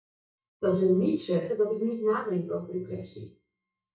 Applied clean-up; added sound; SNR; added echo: neural mask model DeepFilterNet 3.